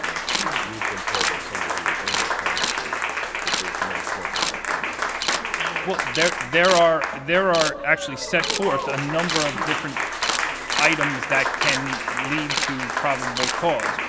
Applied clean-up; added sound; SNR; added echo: none; Applause + Camera; 0 dB; none.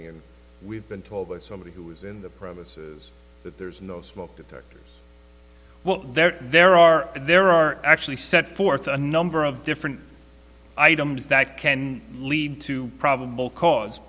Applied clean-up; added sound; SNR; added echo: none; none; none; none.